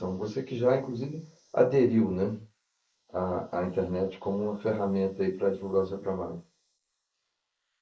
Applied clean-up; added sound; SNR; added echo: neural mask model Resemble Enhance denoiser.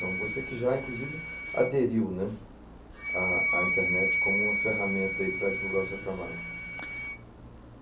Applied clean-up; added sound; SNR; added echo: none; Wind instrument, woodwind instrument; 0 dB; none.